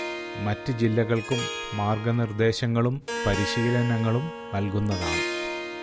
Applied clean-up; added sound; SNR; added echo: none; Harp; 7 dB; none.